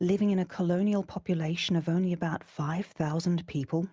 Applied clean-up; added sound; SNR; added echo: none; none; none; none.